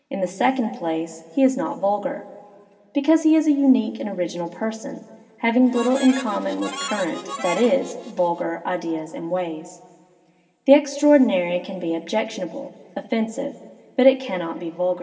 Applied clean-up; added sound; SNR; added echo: none; Harmonica; 11 dB; reverberation time 1.7 s.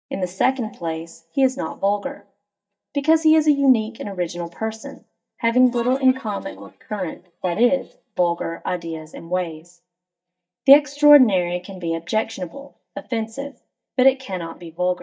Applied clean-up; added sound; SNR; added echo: neural mask model DeepFilterNet 3.